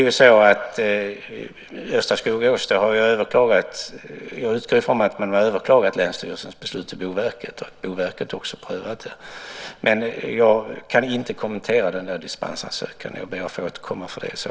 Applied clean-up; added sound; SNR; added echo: none; none; none; none.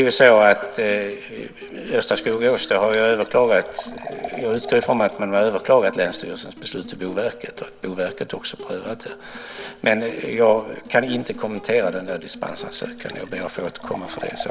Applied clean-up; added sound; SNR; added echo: none; Acoustic guitar + Liquid; 16 dB; none.